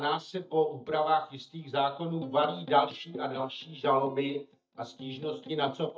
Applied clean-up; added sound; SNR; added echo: neural mask model DeepFilterNet 3.